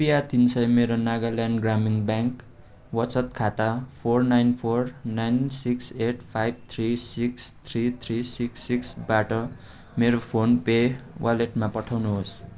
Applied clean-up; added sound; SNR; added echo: none; none; none; none.